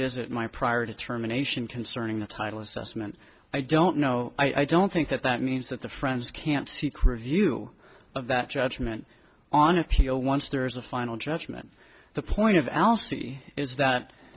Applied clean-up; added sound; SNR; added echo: none; none; none; none.